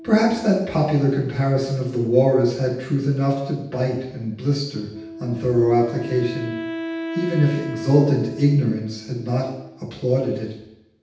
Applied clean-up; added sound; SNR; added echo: none; Wind instrument, woodwind instrument; 14 dB; reverberation time 0.9 s.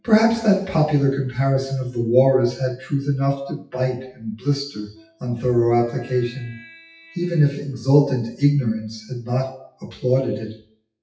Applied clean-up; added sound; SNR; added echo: classical method WPE with log-MMSE.